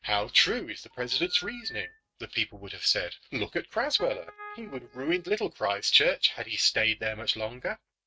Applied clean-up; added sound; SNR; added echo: neural mask model RNNoise.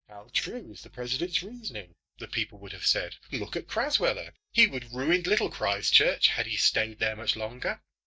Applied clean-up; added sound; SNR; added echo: neural mask model DeepFilterNet 3.